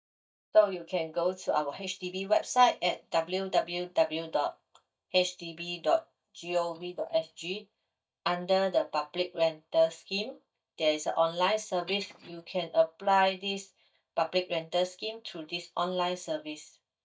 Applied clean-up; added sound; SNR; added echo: neural mask model DeepFilterNet 3.